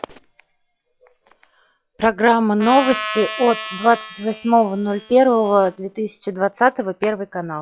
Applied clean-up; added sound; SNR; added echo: classical method log-MMSE.